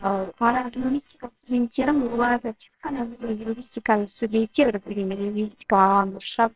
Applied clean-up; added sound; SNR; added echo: neural separator model SepFormer WHAMR!.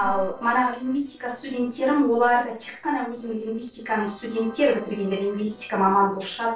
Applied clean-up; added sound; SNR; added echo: neural separator model SepFormer DNS4.